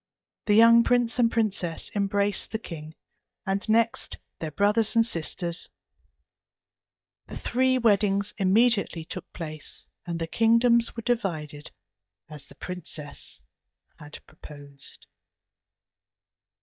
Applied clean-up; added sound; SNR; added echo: neural mask model DeepFilterNet 3.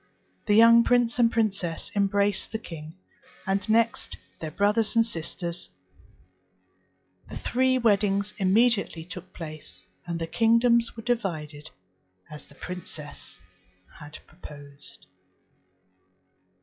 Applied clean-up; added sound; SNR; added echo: classical method log-MMSE.